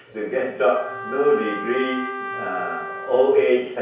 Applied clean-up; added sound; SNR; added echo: none; Trumpet; 10 dB; reverberation time 0.6 s.